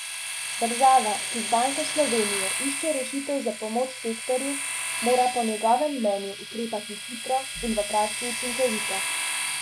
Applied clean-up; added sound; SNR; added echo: none; Domestic sounds, home sounds; 0 dB; none.